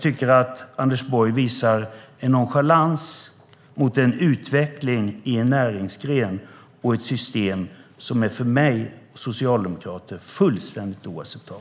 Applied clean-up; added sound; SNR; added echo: none; none; none; none.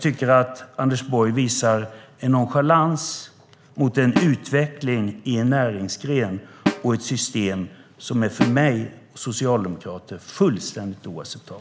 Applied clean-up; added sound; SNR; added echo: none; Snare drum; 7 dB; none.